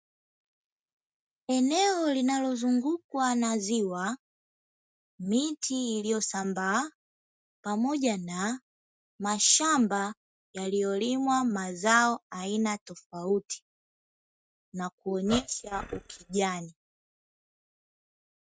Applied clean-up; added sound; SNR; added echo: neural mask model RNNoise.